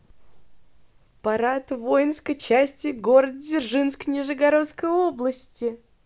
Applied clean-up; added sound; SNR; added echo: none; none; none; none.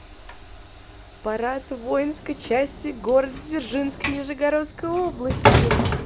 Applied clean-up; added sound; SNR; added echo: none; Sliding door / Train; 0 dB; none.